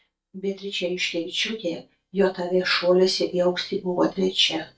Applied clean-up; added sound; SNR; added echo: neural mask model DeepFilterNet 3.